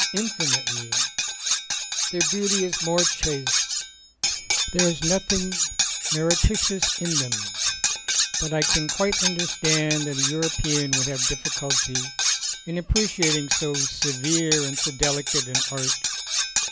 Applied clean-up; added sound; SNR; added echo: none; Cutlery, silverware; -3 dB; none.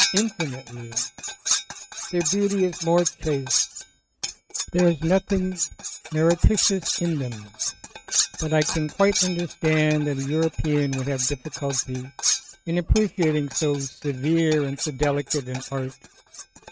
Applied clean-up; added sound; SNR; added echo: neural mask model RNNoise.